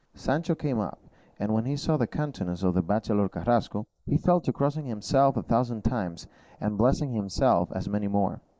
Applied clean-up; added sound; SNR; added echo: neural mask model Resemble Enhance denoiser.